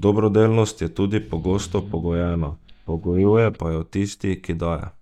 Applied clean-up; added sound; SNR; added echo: neural mask model DeepFilterNet 3.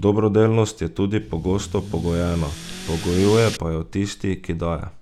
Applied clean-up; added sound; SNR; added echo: none; Accelerating, revving, vroom / Car; 12 dB; none.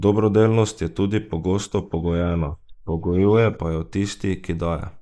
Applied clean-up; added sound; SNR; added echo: neural mask model Resemble Enhance denoiser.